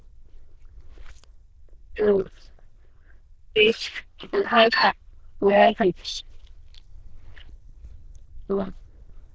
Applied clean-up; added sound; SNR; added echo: neural diffusion model UNIVERSE++.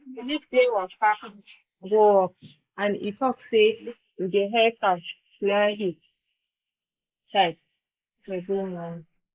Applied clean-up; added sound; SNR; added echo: neural mask model Resemble Enhance denoiser.